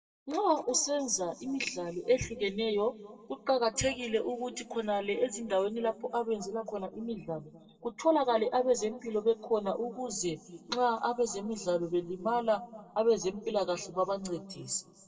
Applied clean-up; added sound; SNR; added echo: neural separator model SepFormer DNS4.